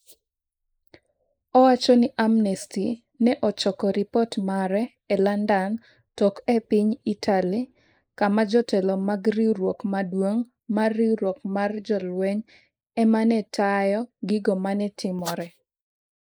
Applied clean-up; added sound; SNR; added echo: neural mask model Resemble Enhance denoiser.